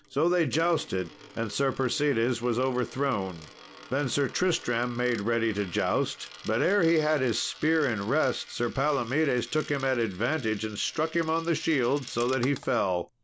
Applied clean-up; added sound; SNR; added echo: none; Coin (dropping); 20 dB; none.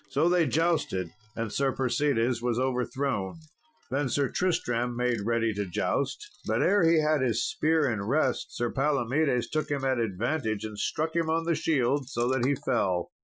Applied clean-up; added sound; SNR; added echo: classical method Wiener filter.